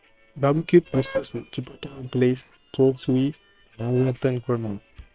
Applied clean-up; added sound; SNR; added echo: neural separator model SepFormer WHAM!.